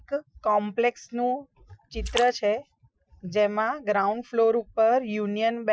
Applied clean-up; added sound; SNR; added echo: classical method Wiener filter.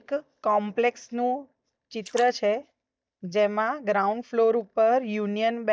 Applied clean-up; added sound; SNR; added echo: neural mask model DeepFilterNet 3.